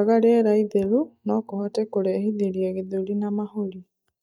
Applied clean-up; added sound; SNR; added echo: neural mask model DeepFilterNet 3.